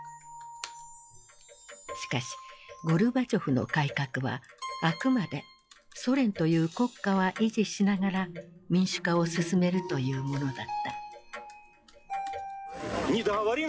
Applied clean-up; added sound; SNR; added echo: classical method log-MMSE.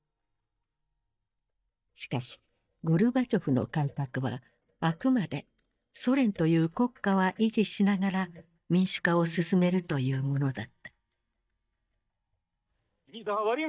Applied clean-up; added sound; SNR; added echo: neural mask model DeepFilterNet 3.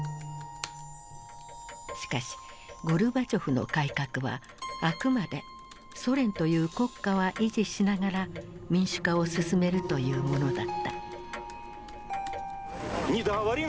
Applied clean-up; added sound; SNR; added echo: none; Clock + Computer keyboard; 19 dB; none.